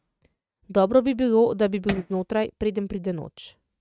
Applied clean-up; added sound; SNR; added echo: neural mask model RNNoise.